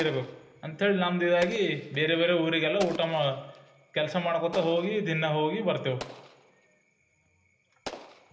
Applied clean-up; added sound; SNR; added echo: none; Explosion; 18 dB; reverberation time 0.8 s.